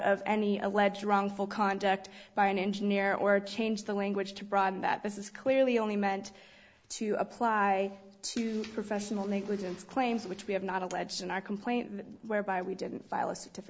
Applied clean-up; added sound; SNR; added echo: none; none; none; none.